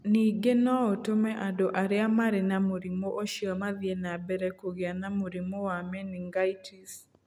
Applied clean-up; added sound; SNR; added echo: none; none; none; none.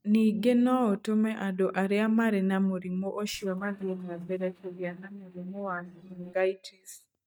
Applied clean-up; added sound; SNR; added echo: neural mask model DeepFilterNet 3.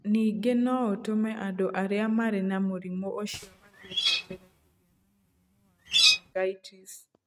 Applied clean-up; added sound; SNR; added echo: neural mask model RNNoise.